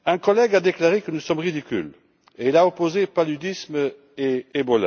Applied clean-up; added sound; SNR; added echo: none; none; none; none.